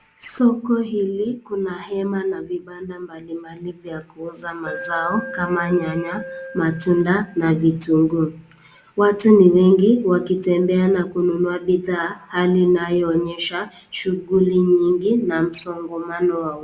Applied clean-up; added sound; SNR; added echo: none; Alarm; 14 dB; none.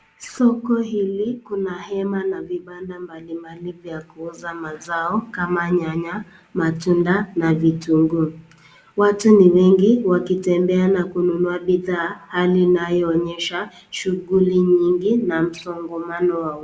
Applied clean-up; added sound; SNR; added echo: none; none; none; none.